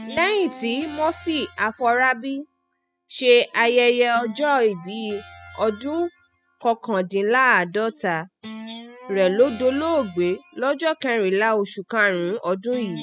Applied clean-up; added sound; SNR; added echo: classical method spectral subtraction.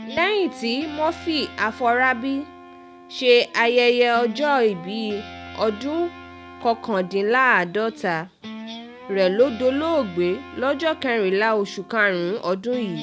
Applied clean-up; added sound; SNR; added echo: none; Guitar; 17 dB; none.